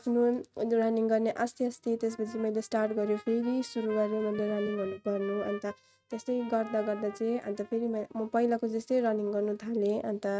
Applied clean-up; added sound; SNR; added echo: neural mask model RNNoise.